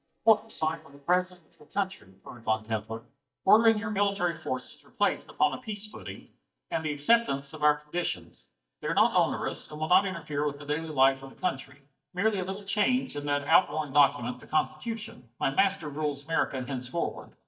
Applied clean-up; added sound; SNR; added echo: neural mask model DeepFilterNet 3.